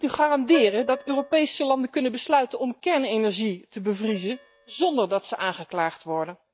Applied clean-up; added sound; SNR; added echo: neural mask model DeepFilterNet 3.